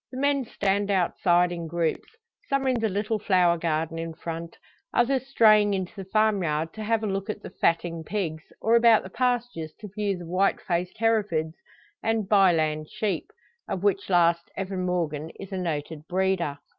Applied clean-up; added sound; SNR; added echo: none; none; none; none.